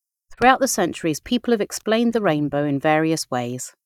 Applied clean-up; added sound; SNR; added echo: neural mask model DeepFilterNet 3.